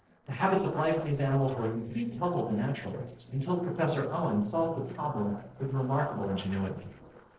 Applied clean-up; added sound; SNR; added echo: neural separator model SepFormer DNS4.